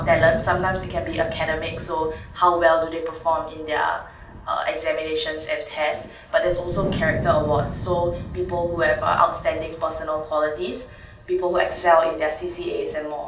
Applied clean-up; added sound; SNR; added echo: none; Wind; 11 dB; reverberation time 0.3 s.